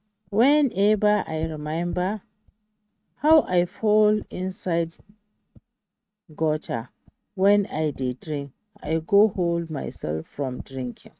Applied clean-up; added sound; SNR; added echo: neural mask model RNNoise.